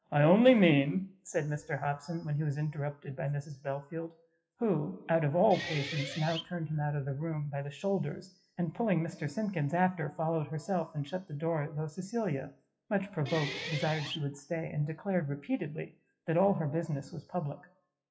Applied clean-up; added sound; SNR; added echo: classical method WPE with log-MMSE.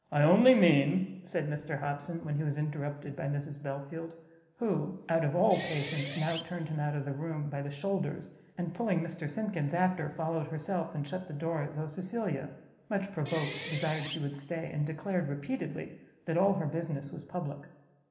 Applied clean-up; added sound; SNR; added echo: none; Guitar; 12 dB; reverberation time 1.1 s.